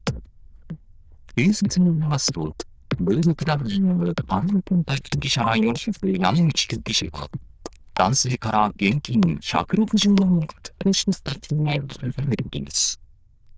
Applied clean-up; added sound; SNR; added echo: neural diffusion model UNIVERSE++.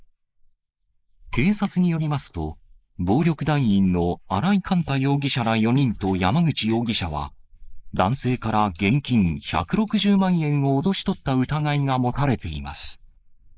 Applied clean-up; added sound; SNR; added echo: neural mask model Resemble Enhance denoiser.